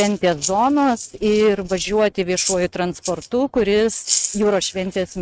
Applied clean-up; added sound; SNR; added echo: neural mask model RNNoise.